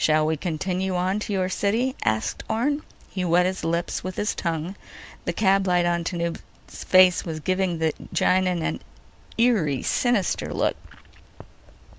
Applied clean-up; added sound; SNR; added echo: none; none; none; none.